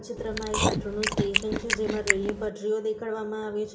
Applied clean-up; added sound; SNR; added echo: none; Chewing, mastication; -2 dB; reverberation time 0.5 s.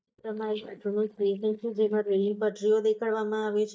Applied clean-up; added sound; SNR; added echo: neural mask model DeepFilterNet 3.